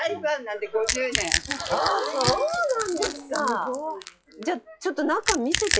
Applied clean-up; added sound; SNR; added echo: classical method log-MMSE.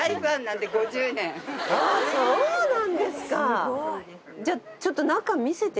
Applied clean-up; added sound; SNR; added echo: none; none; none; none.